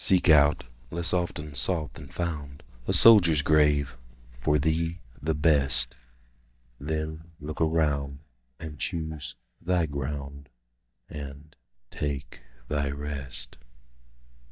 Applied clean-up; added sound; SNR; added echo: neural mask model DeepFilterNet 3.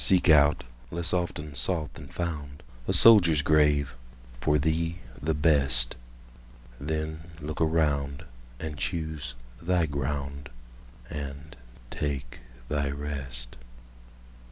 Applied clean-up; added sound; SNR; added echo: none; none; none; none.